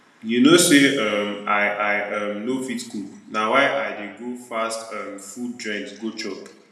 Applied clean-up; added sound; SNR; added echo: none; none; none; reverberation time 0.8 s.